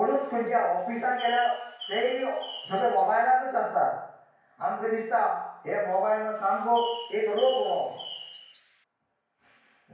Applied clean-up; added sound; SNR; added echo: none; Bird; 14 dB; reverberation time 0.5 s.